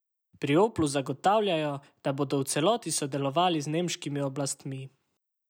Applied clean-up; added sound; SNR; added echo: none; none; none; none.